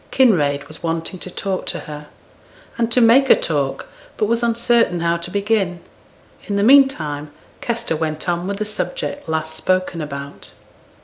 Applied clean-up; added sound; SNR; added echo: none; none; none; none.